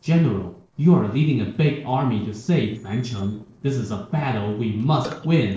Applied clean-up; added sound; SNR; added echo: neural separator model SepFormer DNS4.